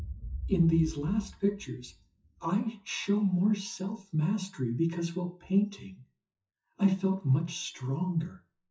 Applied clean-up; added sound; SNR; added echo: classical method WPE with log-MMSE.